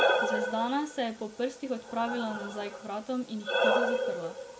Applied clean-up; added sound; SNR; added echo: none; Breathing; -3 dB; none.